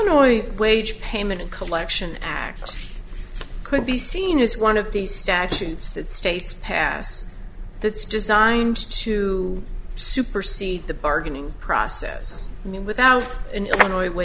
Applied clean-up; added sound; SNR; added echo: none; none; none; none.